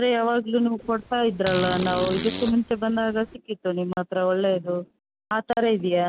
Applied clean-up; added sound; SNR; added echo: none; Fart; 8 dB; none.